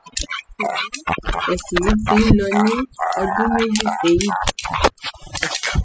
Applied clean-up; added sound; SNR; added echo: classical method spectral subtraction.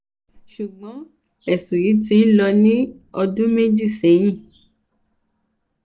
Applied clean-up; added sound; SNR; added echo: none; none; none; none.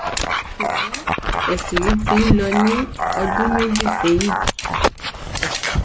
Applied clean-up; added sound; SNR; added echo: none; Dog; -1 dB; none.